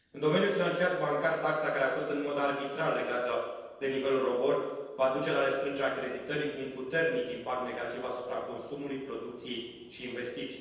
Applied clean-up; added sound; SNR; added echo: neural separator model SepFormer DNS4.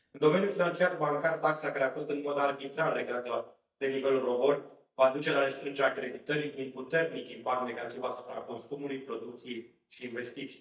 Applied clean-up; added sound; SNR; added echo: neural mask model DeepFilterNet 3.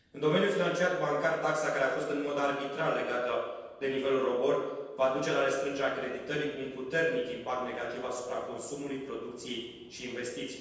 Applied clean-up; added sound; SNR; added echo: none; Fixed-wing aircraft, airplane; 19 dB; reverberation time 1.2 s.